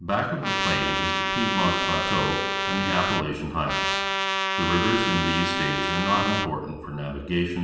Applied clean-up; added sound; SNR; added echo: none; Trumpet; -1 dB; reverberation time 1.1 s.